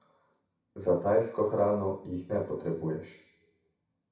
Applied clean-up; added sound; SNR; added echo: none; none; none; reverberation time 0.6 s.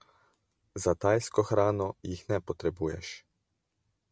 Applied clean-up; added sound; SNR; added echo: none; none; none; none.